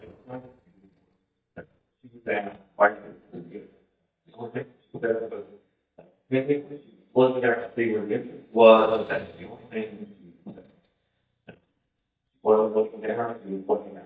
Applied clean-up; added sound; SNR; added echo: neural mask model DeepFilterNet 3.